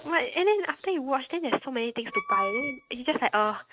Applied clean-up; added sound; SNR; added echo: neural mask model RNNoise.